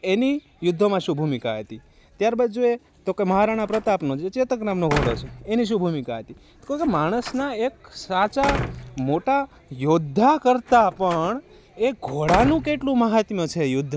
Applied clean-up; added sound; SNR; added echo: none; Slam; 11 dB; none.